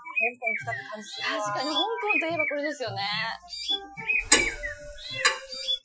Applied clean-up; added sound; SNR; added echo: classical method Wiener filter.